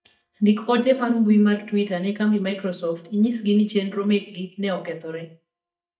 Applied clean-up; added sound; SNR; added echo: neural mask model DeepFilterNet 3.